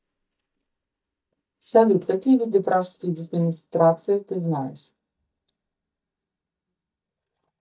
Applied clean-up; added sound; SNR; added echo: neural mask model DeepFilterNet 3.